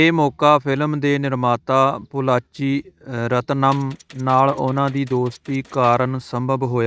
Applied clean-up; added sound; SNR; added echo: neural mask model RNNoise.